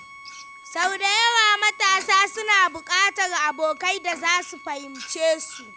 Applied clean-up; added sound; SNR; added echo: none; Frying (food) + Bowed string instrument; 18 dB; none.